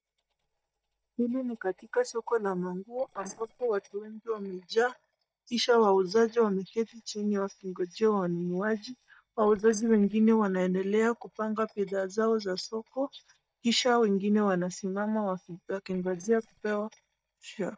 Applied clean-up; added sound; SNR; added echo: neural mask model DeepFilterNet 3.